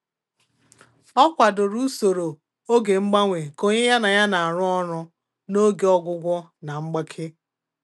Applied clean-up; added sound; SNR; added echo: none; none; none; none.